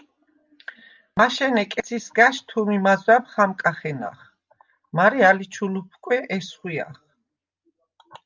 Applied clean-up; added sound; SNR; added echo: none; none; none; none.